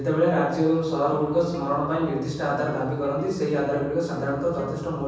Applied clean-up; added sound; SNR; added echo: none; Guitar; 15 dB; reverberation time 1.1 s.